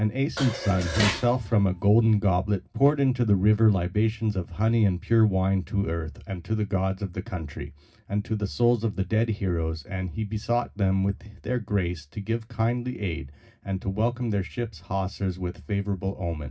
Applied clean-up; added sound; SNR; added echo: none; Dishes, pots, and pans; 7 dB; reverberation time 0.4 s.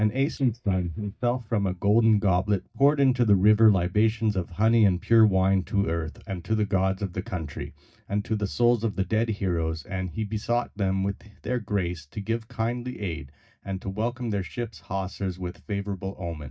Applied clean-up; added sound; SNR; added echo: neural mask model DeepFilterNet 3.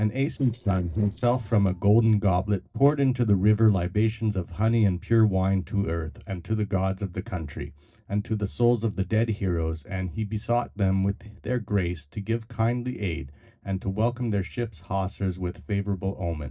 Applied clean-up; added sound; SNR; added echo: neural separator model SepFormer DNS4.